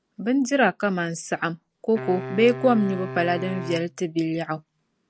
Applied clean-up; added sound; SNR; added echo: none; Wind instrument, woodwind instrument; 12 dB; none.